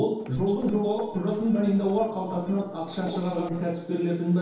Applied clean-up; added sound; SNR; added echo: neural separator model SepFormer DNS4.